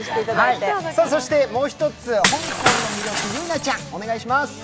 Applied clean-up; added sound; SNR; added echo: none; Shatter / Crushing; 2 dB; none.